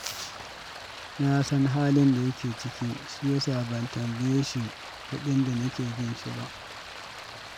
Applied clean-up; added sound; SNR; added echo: none; Stream; 13 dB; none.